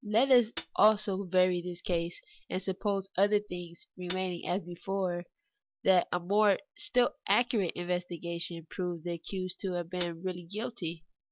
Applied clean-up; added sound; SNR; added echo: none; Hi-hat; 18 dB; none.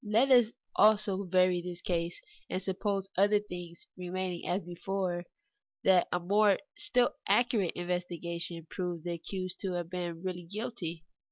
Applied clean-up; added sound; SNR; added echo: none; none; none; none.